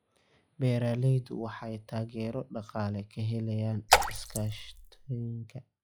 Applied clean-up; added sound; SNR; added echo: classical method log-MMSE.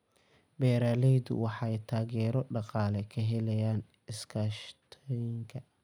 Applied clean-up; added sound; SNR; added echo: none; none; none; none.